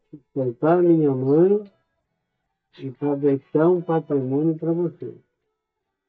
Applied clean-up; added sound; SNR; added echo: neural mask model DeepFilterNet 3.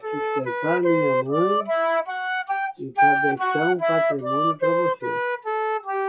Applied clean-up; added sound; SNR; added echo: classical method WPE with log-MMSE.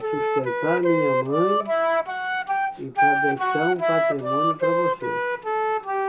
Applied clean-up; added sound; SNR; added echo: none; Wind instrument, woodwind instrument; -5 dB; reverberation time 0.2 s.